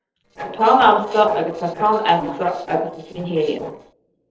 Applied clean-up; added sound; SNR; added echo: neural separator model SepFormer DNS4.